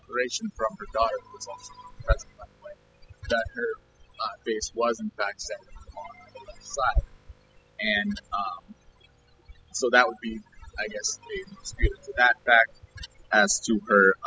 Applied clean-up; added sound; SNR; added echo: classical method spectral subtraction.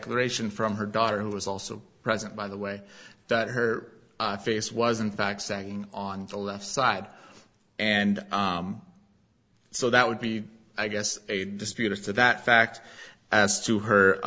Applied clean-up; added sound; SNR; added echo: none; none; none; none.